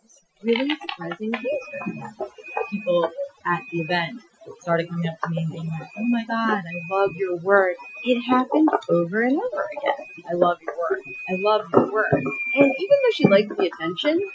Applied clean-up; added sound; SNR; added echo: classical method Wiener filter.